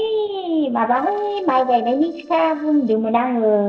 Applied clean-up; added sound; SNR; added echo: neural separator model SepFormer DNS4.